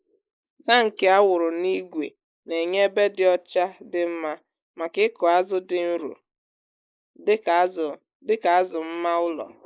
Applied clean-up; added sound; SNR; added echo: neural mask model Resemble Enhance denoiser.